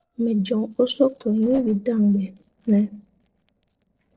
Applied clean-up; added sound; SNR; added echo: neural separator model SepFormer DNS4.